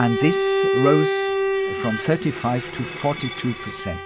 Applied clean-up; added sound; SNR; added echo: none; Bowed string instrument; 0 dB; none.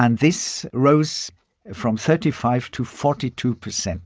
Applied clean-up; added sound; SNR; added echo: none; none; none; none.